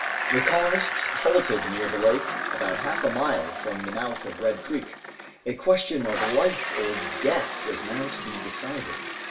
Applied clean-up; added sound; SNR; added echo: none; Bicycle; 4 dB; reverberation time 0.2 s.